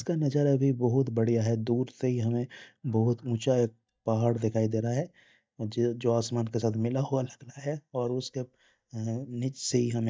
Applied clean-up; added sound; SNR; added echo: neural mask model DeepFilterNet 3.